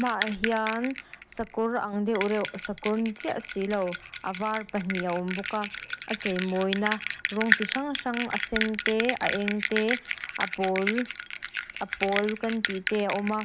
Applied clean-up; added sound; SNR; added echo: none; Bell; 4 dB; none.